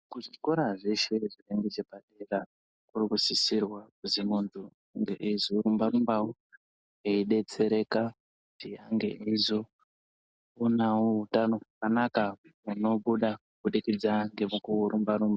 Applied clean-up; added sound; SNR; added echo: none; none; none; none.